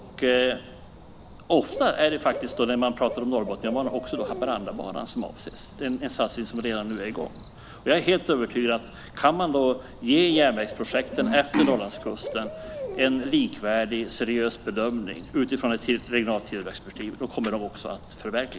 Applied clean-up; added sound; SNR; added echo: none; Cricket / Bird; 14 dB; none.